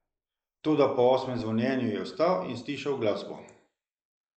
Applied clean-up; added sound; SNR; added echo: neural mask model Resemble Enhance denoiser.